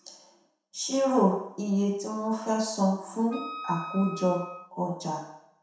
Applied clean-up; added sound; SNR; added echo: none; Wind instrument, woodwind instrument; 12 dB; reverberation time 0.7 s.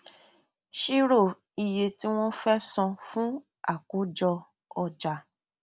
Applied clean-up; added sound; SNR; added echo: none; none; none; none.